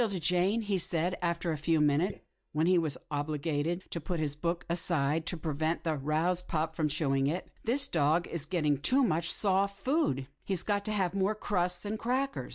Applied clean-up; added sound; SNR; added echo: neural mask model DeepFilterNet 3.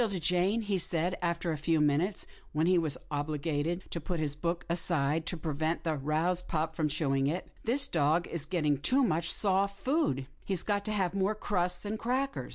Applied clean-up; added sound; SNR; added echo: none; none; none; none.